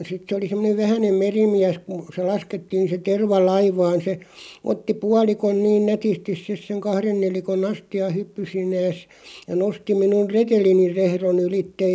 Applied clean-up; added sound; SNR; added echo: none; none; none; none.